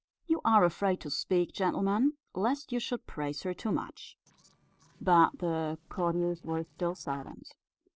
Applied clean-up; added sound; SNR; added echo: neural separator model SepFormer DNS4.